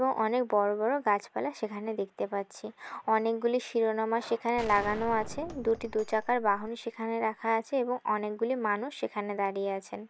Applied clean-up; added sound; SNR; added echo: none; Gunshot, gunfire; 13 dB; none.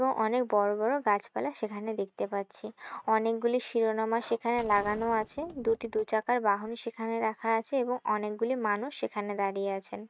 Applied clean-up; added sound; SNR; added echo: neural mask model RNNoise.